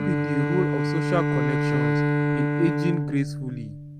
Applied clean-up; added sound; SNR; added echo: none; Bowed string instrument; -4 dB; none.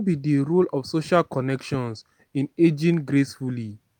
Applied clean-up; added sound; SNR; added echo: none; none; none; none.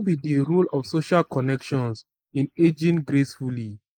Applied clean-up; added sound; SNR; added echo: neural mask model Resemble Enhance denoiser.